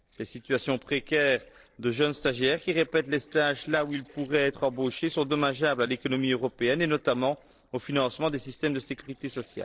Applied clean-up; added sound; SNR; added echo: neural separator model SepFormer DNS4.